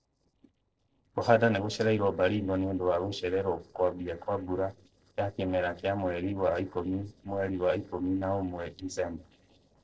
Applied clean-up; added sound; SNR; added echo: neural separator model SepFormer DNS4.